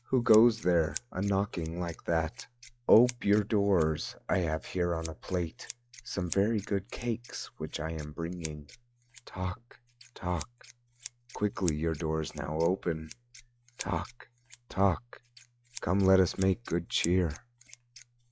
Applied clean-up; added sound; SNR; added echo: classical method log-MMSE.